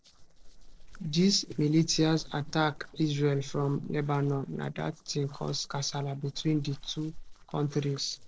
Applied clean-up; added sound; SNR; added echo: neural separator model SepFormer DNS4.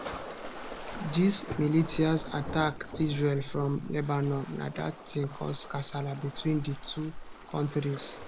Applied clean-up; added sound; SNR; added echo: none; Waves, surf; 10 dB; none.